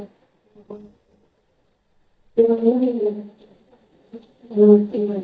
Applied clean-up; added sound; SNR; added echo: neural mask model DeepFilterNet 3.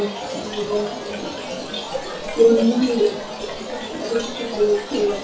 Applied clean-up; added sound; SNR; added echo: classical method WPE with log-MMSE.